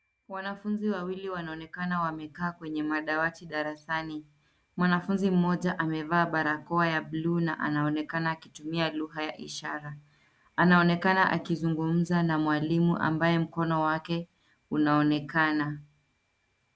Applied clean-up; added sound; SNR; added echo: none; none; none; none.